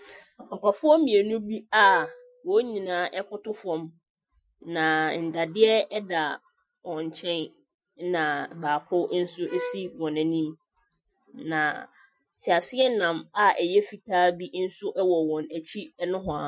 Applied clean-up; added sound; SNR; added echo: classical method Wiener filter.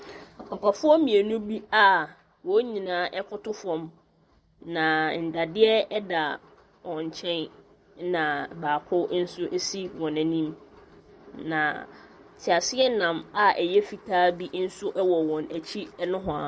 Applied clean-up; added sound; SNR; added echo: none; none; none; none.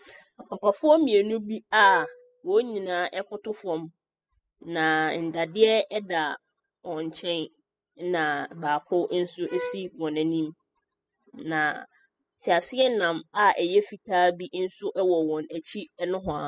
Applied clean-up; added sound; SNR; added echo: classical method spectral subtraction.